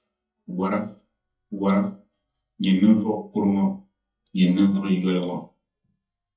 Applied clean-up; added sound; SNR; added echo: neural mask model DeepFilterNet 3.